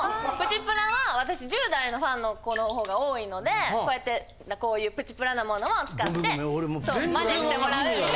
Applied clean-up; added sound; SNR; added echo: none; Water / Splash, splatter; 18 dB; none.